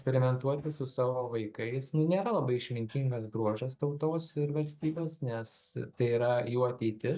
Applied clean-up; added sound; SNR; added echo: neural mask model DeepFilterNet 3.